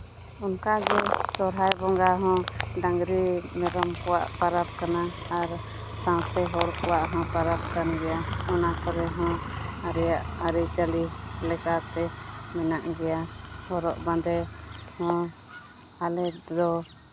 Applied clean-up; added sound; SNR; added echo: none; none; none; none.